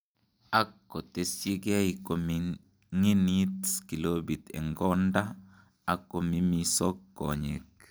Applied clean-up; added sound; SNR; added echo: none; none; none; none.